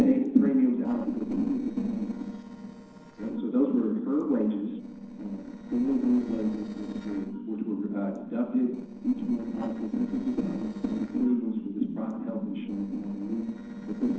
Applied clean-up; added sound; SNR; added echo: neural separator model SepFormer DNS4.